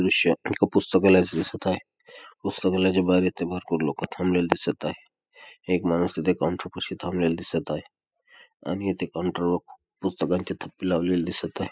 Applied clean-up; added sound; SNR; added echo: classical method spectral subtraction.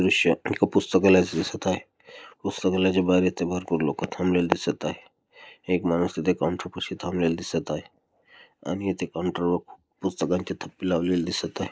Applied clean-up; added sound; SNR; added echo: neural mask model Resemble Enhance denoiser.